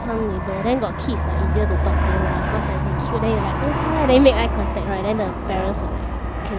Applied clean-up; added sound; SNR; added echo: none; Aircraft; -1 dB; none.